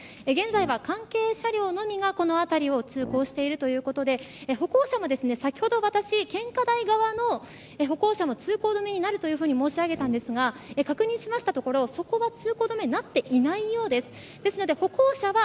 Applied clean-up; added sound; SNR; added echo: none; Brass instrument; 16 dB; none.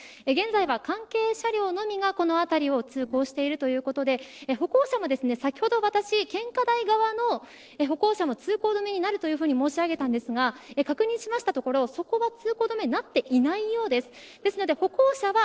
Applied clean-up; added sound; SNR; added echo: neural separator model SepFormer DNS4.